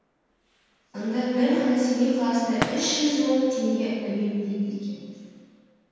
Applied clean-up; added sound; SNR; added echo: none; Fireworks; 15 dB; reverberation time 2.1 s.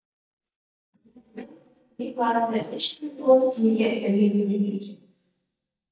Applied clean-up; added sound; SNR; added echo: neural mask model DeepFilterNet 3.